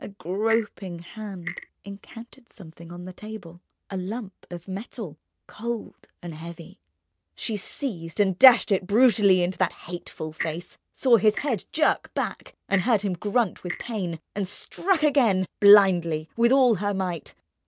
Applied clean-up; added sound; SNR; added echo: none; Clock; 14 dB; none.